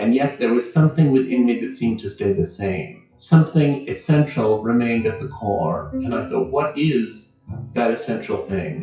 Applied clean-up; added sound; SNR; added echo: classical method WPE with log-MMSE.